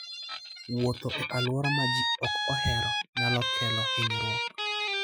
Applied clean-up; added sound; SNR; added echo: classical method Wiener filter.